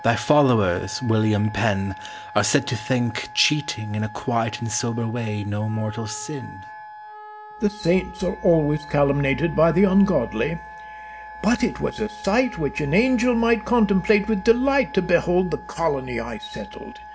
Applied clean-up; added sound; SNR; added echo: none; Wind instrument, woodwind instrument; 17 dB; none.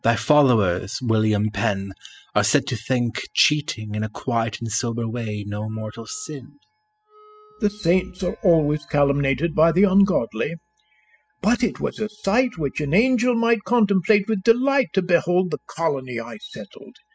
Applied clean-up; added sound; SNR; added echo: classical method spectral subtraction.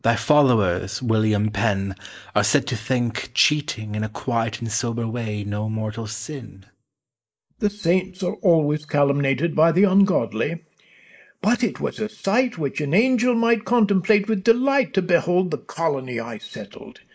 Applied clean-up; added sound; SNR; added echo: neural mask model Resemble Enhance denoiser.